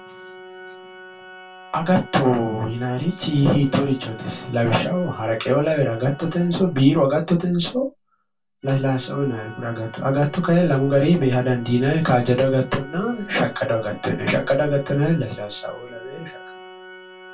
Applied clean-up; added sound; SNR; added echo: none; Organ; 20 dB; reverberation time 0.2 s.